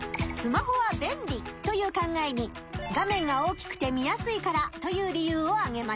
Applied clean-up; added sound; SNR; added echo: none; none; none; none.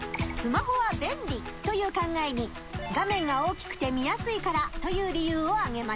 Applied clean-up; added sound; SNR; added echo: none; Rain; 13 dB; none.